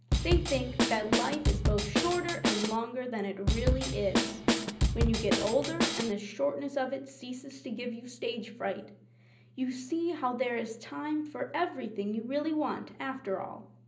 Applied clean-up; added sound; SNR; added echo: none; Drum kit; -4 dB; reverberation time 0.5 s.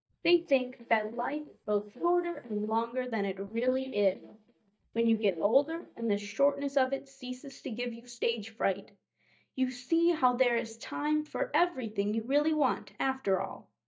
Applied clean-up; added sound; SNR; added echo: neural mask model DeepFilterNet 3.